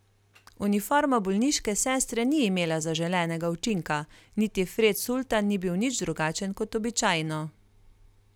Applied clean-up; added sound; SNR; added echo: none; none; none; none.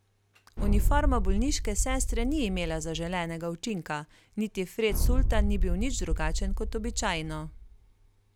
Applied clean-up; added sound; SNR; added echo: none; Boom; -4 dB; none.